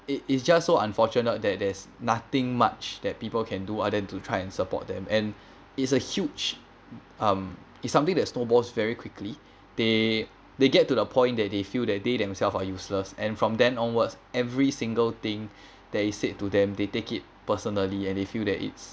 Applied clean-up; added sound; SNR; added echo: none; none; none; none.